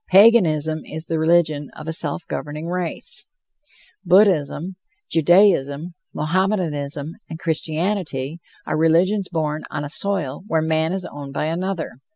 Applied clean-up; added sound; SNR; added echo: none; none; none; none.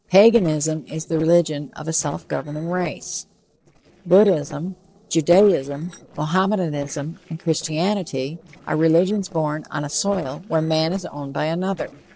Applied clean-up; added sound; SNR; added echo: neural separator model SepFormer DNS4.